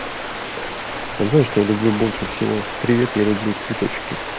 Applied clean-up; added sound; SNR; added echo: none; Stream; 7 dB; none.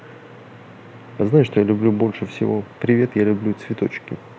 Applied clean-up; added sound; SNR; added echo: none; none; none; none.